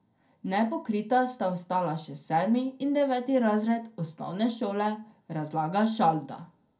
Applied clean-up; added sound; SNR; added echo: none; none; none; reverberation time 0.2 s.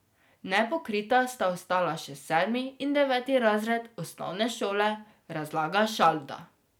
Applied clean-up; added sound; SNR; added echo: none; none; none; none.